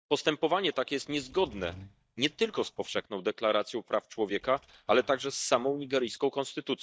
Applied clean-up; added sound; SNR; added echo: neural mask model DeepFilterNet 3.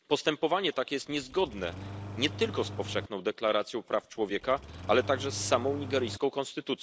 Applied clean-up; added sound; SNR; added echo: none; Engine starting; 11 dB; none.